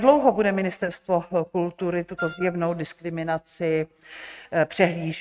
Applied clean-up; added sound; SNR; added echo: neural mask model RNNoise.